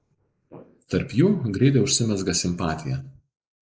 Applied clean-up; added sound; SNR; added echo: neural mask model Resemble Enhance denoiser.